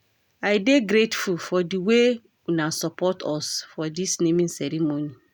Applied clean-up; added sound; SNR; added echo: none; none; none; none.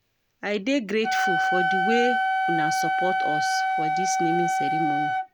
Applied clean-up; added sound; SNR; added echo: none; Wind instrument, woodwind instrument; -4 dB; none.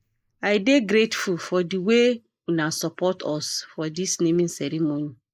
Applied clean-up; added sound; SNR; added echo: neural mask model Resemble Enhance denoiser.